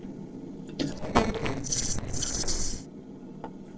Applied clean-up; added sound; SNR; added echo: neural separator model SepFormer DNS4.